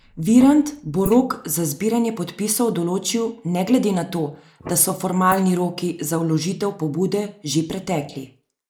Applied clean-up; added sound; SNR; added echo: neural mask model Resemble Enhance denoiser.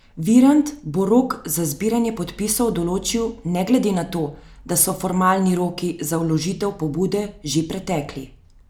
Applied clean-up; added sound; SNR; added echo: none; none; none; none.